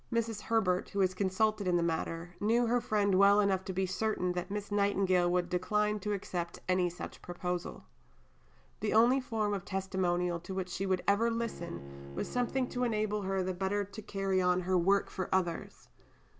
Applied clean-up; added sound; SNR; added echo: none; Bowed string instrument; 15 dB; none.